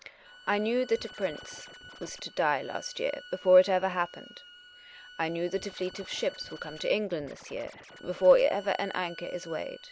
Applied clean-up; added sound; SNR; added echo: none; Bowed string instrument + Scratching (performance technique); 20 dB; none.